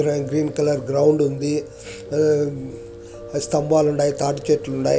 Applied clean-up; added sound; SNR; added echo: none; Piano; 16 dB; none.